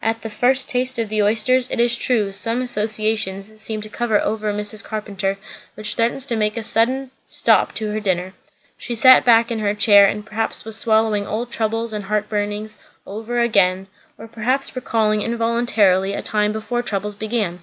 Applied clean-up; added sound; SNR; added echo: none; none; none; none.